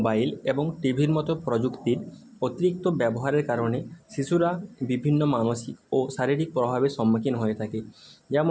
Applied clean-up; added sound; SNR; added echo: none; none; none; none.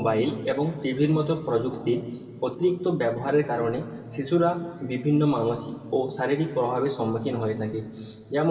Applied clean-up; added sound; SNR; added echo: none; none; none; reverberation time 2.9 s.